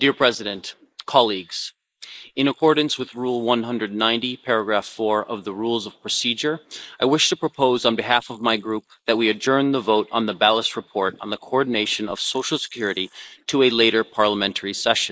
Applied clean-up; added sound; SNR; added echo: neural mask model Resemble Enhance denoiser.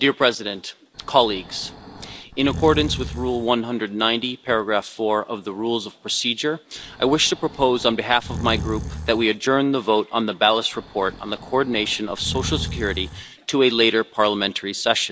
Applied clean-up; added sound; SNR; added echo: none; Breathing; 10 dB; none.